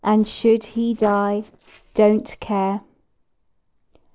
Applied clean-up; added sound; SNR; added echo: neural separator model SepFormer DNS4.